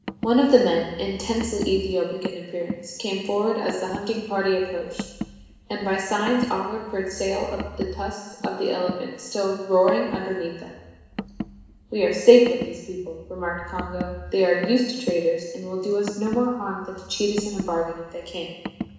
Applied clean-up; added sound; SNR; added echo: none; Car; 13 dB; reverberation time 1.0 s.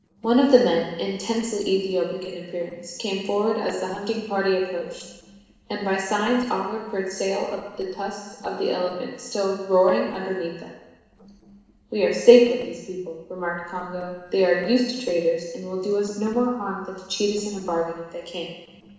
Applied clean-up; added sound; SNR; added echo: neural separator model SepFormer DNS4.